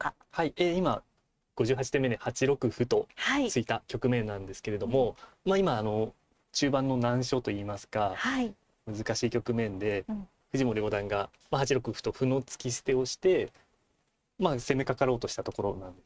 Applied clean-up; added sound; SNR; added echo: neural mask model RNNoise.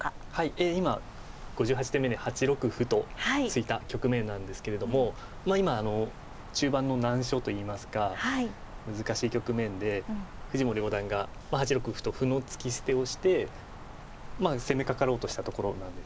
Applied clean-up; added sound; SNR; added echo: none; Wind; 12 dB; none.